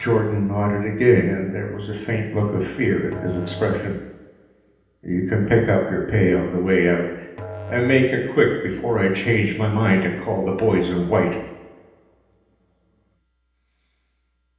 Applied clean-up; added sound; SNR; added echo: none; Musical instrument; 16 dB; reverberation time 0.9 s.